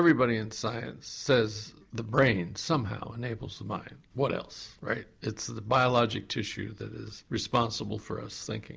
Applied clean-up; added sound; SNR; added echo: none; none; none; none.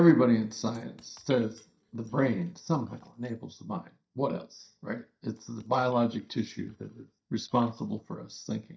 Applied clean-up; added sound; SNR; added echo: neural mask model DeepFilterNet 3.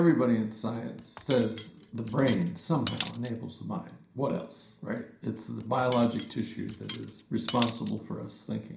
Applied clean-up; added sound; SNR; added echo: none; Cutlery, silverware; 7 dB; reverberation time 0.5 s.